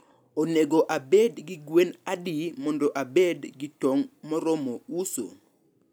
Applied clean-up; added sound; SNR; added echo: none; none; none; none.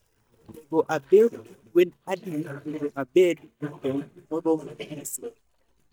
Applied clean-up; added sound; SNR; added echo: neural mask model DeepFilterNet 3.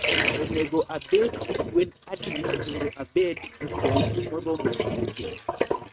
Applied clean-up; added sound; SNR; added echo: neural mask model RNNoise.